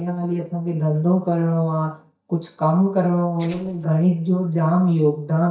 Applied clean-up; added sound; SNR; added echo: neural mask model DeepFilterNet 3.